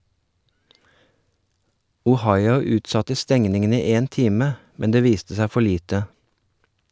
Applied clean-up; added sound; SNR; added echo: none; none; none; none.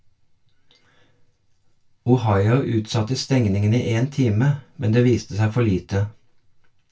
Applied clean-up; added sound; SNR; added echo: none; none; none; reverberation time 0.2 s.